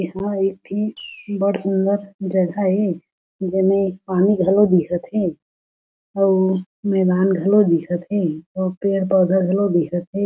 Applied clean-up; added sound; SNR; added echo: none; Fireworks; 19 dB; none.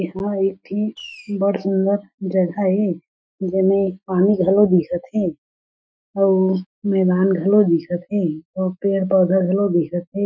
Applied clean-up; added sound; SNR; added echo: classical method Wiener filter.